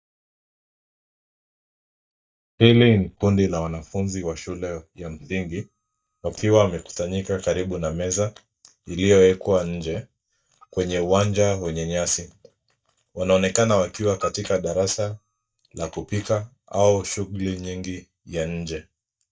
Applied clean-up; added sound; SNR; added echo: neural mask model DeepFilterNet 3.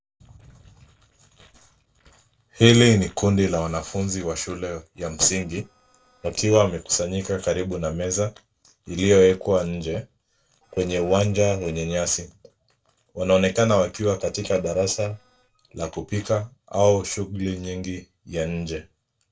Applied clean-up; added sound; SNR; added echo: neural separator model SepFormer DNS4.